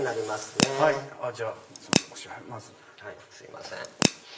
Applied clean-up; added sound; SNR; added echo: none; Crack / Crackle; -4 dB; reverberation time 1.0 s.